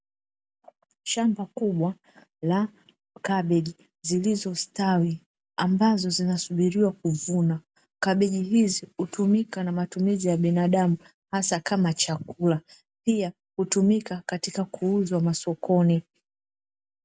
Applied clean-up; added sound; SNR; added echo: none; none; none; none.